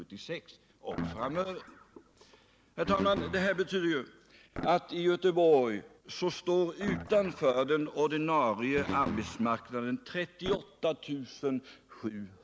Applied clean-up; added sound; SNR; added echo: none; Guitar; 10 dB; none.